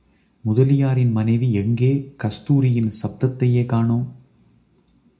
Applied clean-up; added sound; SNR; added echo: none; none; none; reverberation time 0.4 s.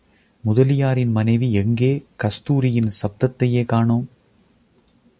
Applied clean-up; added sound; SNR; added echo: none; none; none; none.